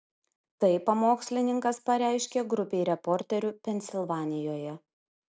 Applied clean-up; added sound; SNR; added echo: none; none; none; none.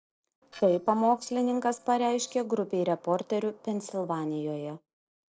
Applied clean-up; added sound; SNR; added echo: neural separator model SepFormer DNS4.